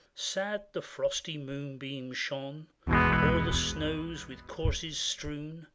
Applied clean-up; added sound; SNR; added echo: none; Guitar; -5 dB; none.